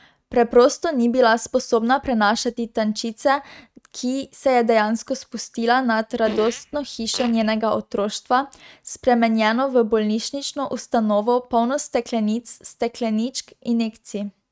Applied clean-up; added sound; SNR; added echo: neural mask model RNNoise.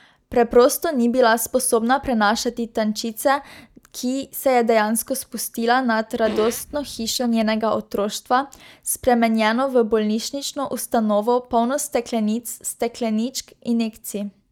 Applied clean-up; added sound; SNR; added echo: neural mask model DeepFilterNet 3.